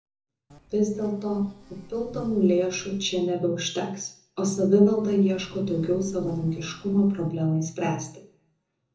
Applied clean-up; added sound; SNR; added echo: none; Insect; 20 dB; reverberation time 0.6 s.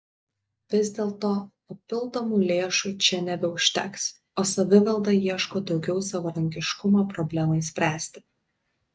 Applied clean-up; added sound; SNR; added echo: none; none; none; none.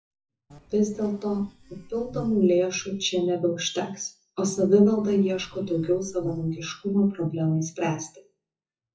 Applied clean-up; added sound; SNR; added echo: classical method WPE with log-MMSE.